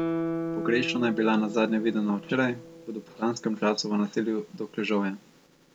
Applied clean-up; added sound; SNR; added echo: none; Guitar; 9 dB; none.